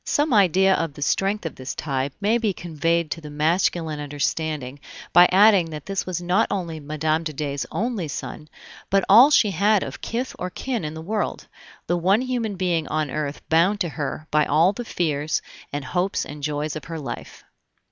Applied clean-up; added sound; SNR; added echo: none; none; none; none.